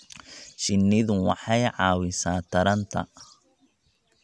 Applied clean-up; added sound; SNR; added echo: none; none; none; none.